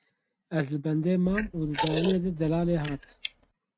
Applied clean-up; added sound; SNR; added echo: neural mask model RNNoise.